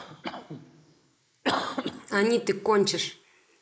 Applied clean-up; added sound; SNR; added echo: neural mask model Resemble Enhance denoiser.